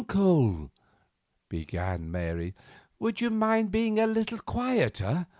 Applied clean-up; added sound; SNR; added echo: none; none; none; none.